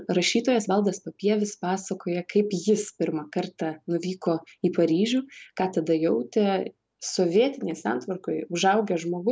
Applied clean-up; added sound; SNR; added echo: none; none; none; none.